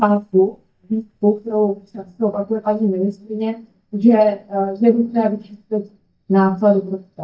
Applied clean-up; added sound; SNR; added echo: neural mask model DeepFilterNet 3.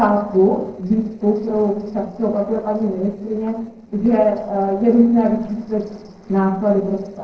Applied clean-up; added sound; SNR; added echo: neural separator model SepFormer DNS4.